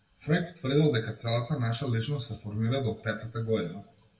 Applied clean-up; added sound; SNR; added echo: none; none; none; reverberation time 0.5 s.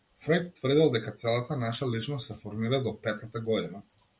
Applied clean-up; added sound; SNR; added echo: none; none; none; none.